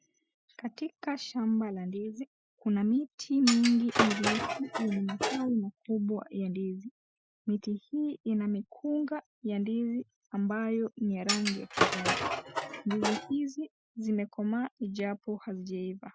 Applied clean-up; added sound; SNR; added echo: classical method Wiener filter.